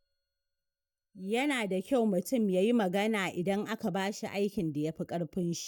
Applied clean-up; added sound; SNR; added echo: neural mask model DeepFilterNet 3.